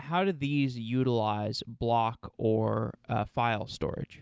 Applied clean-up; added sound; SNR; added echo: none; none; none; none.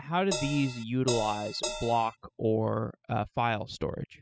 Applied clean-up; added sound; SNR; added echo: classical method spectral subtraction.